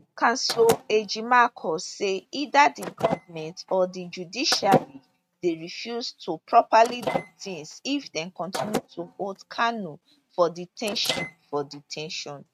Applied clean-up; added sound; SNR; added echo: neural mask model RNNoise.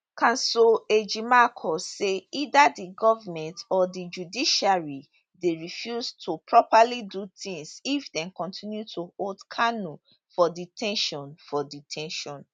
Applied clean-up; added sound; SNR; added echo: none; none; none; none.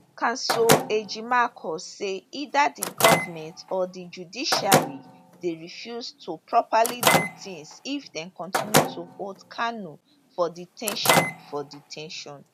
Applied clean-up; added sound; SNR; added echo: none; Microwave oven; -1 dB; none.